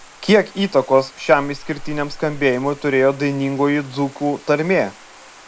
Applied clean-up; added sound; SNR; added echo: none; Bathtub (filling or washing); 18 dB; none.